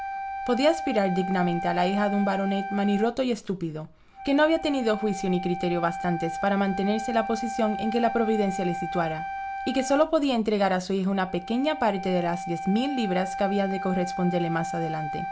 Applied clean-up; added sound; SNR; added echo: none; Wind instrument, woodwind instrument; 8 dB; none.